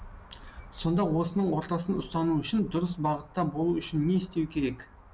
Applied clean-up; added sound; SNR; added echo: none; none; none; none.